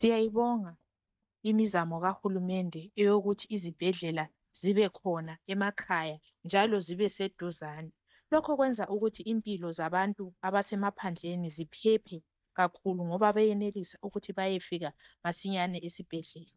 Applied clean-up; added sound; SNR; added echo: neural mask model DeepFilterNet 3.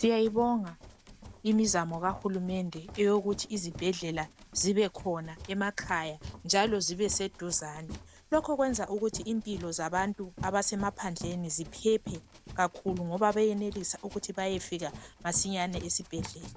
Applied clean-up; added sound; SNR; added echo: none; Run; 15 dB; none.